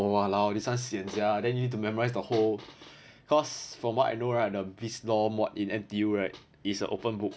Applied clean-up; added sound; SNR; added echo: none; none; none; none.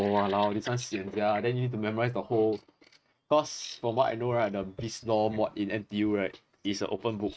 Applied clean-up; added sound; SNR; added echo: neural mask model RNNoise.